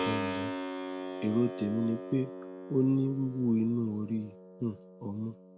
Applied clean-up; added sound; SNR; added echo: none; Keyboard (musical); 8 dB; none.